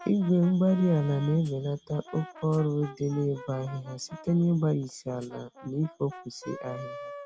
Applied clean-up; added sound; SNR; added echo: none; Brass instrument + Hi-hat; 18 dB; none.